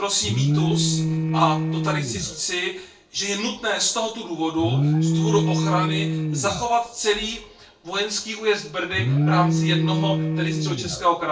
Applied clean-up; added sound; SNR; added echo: neural separator model SepFormer DNS4.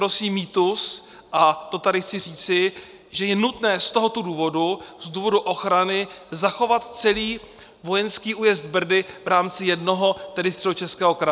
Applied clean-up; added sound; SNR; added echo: none; none; none; none.